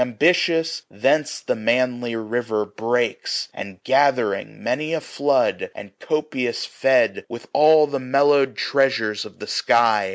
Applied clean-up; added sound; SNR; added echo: none; none; none; none.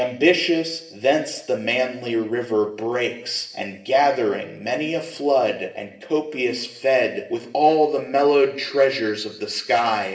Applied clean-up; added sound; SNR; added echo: none; none; none; reverberation time 0.7 s.